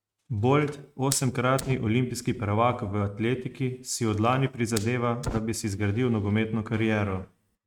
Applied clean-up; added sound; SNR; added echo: neural mask model RNNoise.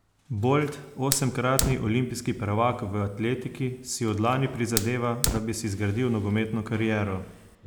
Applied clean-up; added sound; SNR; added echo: none; Fire; 9 dB; none.